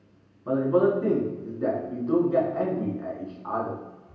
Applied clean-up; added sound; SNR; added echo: none; none; none; reverberation time 0.9 s.